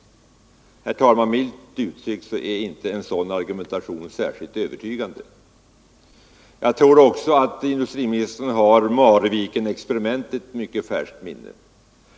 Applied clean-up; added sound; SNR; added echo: none; none; none; none.